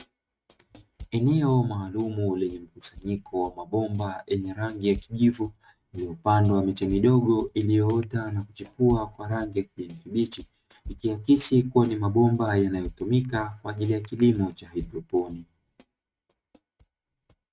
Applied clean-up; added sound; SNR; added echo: neural mask model RNNoise.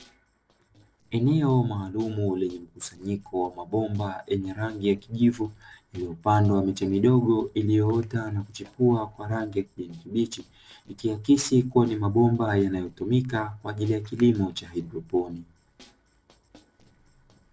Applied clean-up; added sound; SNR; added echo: neural separator model SepFormer DNS4.